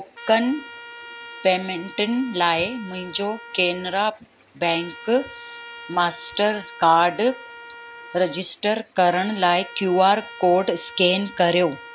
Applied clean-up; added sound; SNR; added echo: none; Trumpet; 17 dB; none.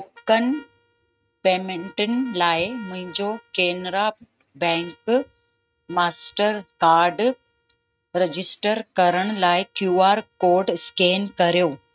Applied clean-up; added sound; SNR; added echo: neural mask model RNNoise.